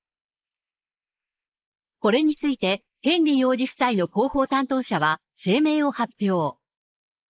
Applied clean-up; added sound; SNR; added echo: neural mask model Resemble Enhance denoiser.